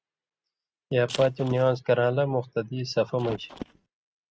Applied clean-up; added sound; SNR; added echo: neural mask model RNNoise.